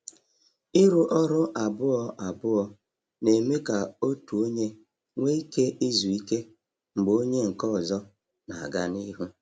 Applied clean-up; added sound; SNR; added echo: none; none; none; none.